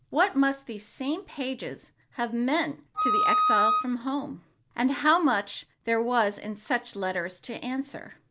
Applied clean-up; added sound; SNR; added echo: none; Wind instrument, woodwind instrument; -5 dB; none.